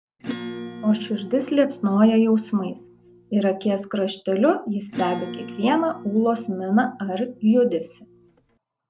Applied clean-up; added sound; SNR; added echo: none; Acoustic guitar / Strum; 15 dB; none.